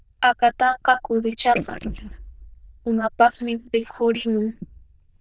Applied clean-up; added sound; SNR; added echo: neural diffusion model UNIVERSE++.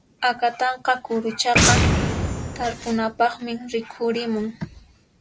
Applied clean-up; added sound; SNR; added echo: none; Boom; -1 dB; none.